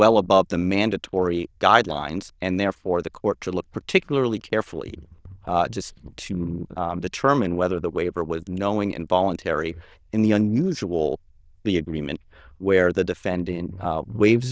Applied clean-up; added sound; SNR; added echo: neural diffusion model UNIVERSE++.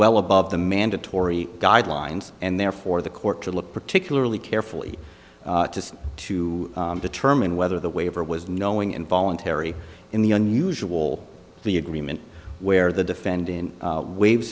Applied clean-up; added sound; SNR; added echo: none; none; none; none.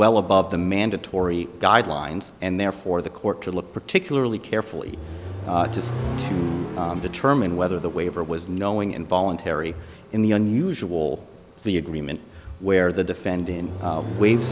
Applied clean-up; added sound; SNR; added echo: none; Accelerating, revving, vroom; 12 dB; none.